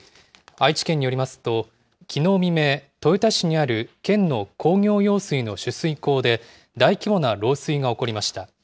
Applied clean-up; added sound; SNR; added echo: none; none; none; none.